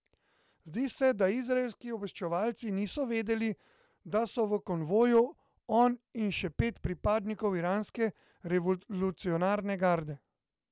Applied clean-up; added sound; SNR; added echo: none; none; none; none.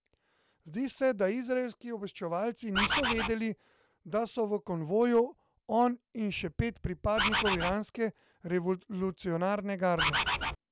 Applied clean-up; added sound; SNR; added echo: none; Bird; -2 dB; none.